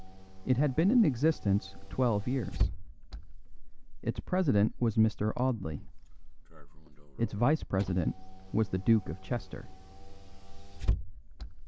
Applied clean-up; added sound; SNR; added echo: none; Engine / Car; 6 dB; none.